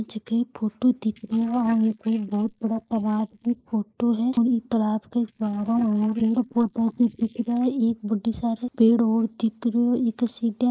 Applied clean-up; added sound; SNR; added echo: neural mask model Resemble Enhance denoiser.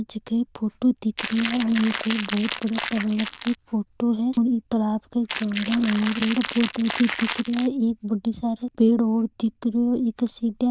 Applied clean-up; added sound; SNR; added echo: neural diffusion model UNIVERSE++.